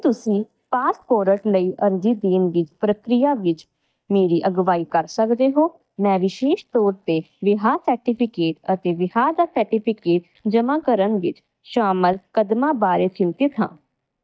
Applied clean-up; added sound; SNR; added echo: neural mask model DeepFilterNet 3.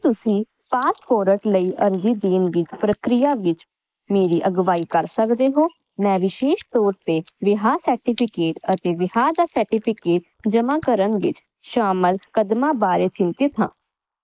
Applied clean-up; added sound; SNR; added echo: neural mask model Resemble Enhance denoiser.